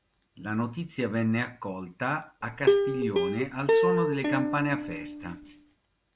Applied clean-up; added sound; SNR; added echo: none; Plucked string instrument; -4 dB; none.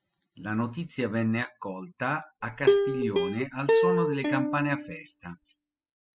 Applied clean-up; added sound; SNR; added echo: classical method spectral subtraction.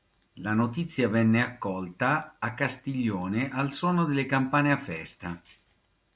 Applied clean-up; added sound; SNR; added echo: none; none; none; none.